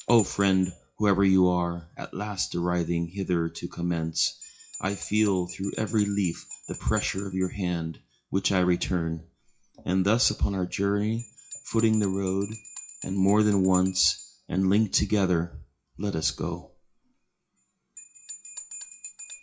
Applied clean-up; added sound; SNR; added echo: classical method WPE with log-MMSE.